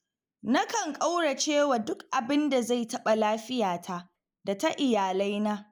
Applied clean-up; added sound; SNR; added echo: neural mask model Resemble Enhance denoiser.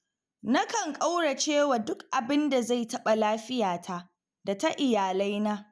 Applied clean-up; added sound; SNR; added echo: none; none; none; none.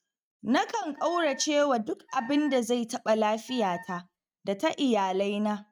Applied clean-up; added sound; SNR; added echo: neural mask model RNNoise.